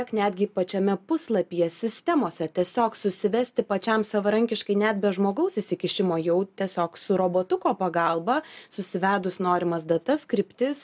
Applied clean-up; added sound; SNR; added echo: none; none; none; none.